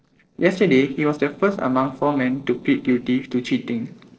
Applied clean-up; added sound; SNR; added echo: neural separator model SepFormer DNS4.